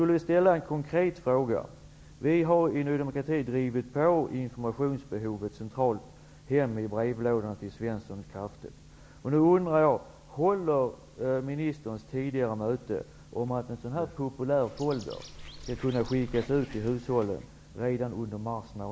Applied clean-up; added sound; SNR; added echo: none; Bird; 17 dB; none.